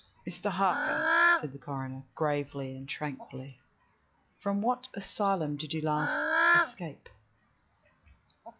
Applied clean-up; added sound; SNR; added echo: classical method log-MMSE.